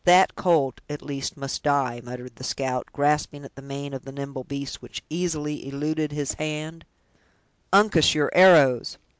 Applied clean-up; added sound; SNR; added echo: none; none; none; none.